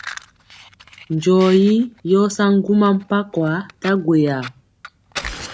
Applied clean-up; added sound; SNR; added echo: none; Fire; 18 dB; none.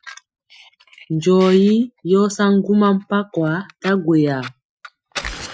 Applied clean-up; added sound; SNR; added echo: classical method Wiener filter.